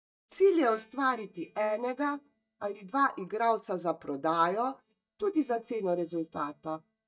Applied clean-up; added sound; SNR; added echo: neural mask model DeepFilterNet 3.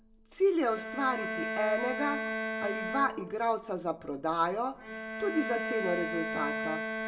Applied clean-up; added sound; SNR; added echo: none; Bowed string instrument; 4 dB; reverberation time 0.5 s.